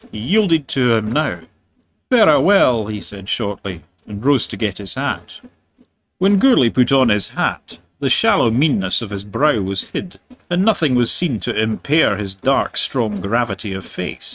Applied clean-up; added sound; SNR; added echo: neural mask model RNNoise.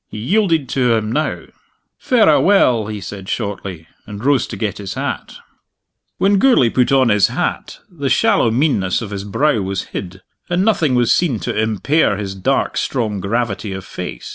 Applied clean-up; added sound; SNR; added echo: none; none; none; none.